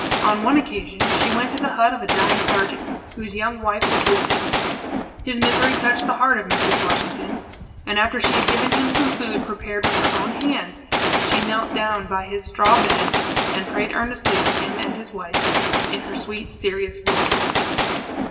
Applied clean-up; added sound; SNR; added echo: none; Gunshot, gunfire; -2 dB; reverberation time 1.0 s.